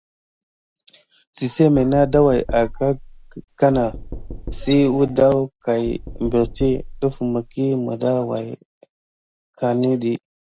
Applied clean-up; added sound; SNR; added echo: none; Knock; 12 dB; none.